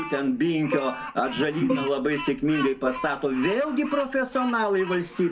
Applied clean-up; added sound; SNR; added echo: none; Bowed string instrument + Bird vocalization, bird call, bird song; 11 dB; none.